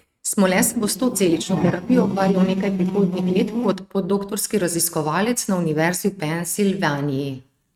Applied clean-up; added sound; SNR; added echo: neural mask model RNNoise.